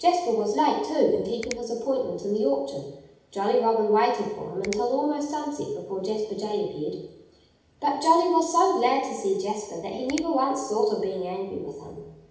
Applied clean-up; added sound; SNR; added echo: none; Finger snapping; 20 dB; reverberation time 0.8 s.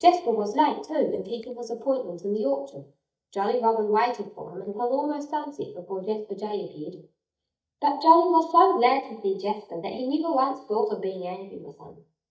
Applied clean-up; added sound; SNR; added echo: neural mask model DeepFilterNet 3.